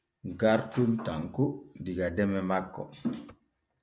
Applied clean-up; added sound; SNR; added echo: none; none; none; none.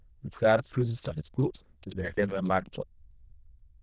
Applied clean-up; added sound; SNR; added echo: neural diffusion model UNIVERSE++.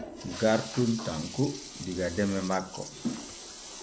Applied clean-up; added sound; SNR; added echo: none; Toilet flush; 12 dB; none.